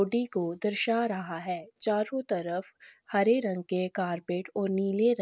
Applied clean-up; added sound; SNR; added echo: none; none; none; none.